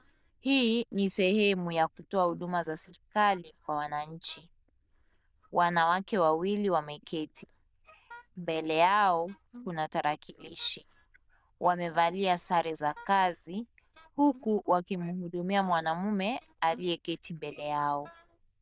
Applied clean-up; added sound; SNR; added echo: neural diffusion model UNIVERSE++.